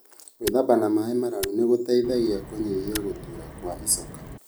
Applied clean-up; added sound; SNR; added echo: none; Tick + Wind; 13 dB; none.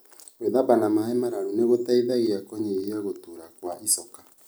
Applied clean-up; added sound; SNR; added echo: none; none; none; none.